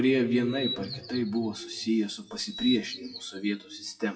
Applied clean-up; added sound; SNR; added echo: classical method WPE with log-MMSE.